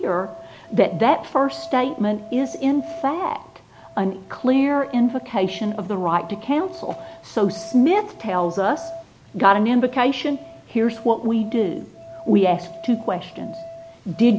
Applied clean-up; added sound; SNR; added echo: none; Musical instrument; 18 dB; none.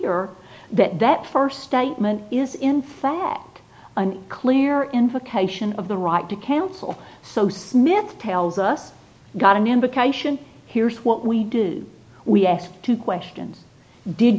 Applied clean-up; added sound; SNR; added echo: none; none; none; none.